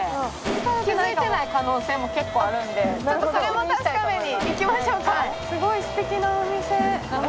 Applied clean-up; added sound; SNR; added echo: none; Mechanisms; 9 dB; none.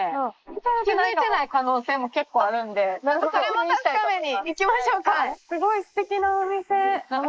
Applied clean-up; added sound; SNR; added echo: neural mask model Resemble Enhance denoiser.